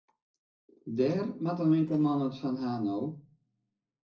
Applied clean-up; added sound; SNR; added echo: neural separator model SepFormer DNS4.